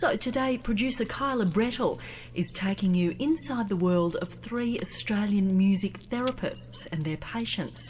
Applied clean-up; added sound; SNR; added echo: none; Chewing, mastication; 19 dB; reverberation time 1.1 s.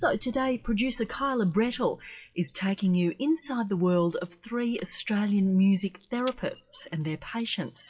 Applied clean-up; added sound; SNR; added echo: classical method WPE with log-MMSE.